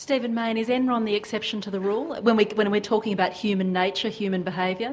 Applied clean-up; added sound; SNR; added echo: none; none; none; none.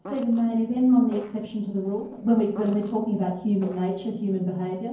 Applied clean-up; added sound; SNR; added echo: neural separator model SepFormer DNS4.